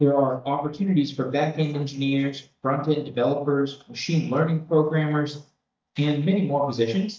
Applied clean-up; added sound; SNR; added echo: neural mask model DeepFilterNet 3.